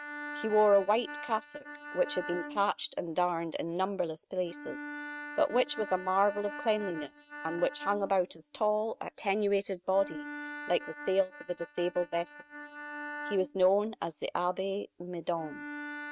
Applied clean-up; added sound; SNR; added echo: neural mask model RNNoise.